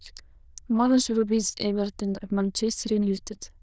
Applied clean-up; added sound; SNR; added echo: neural diffusion model UNIVERSE++.